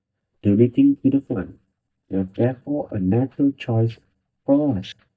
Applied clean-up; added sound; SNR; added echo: neural mask model DeepFilterNet 3.